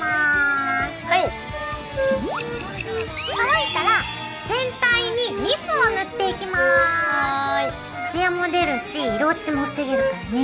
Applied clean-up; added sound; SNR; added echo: none; Wind instrument, woodwind instrument; 6 dB; none.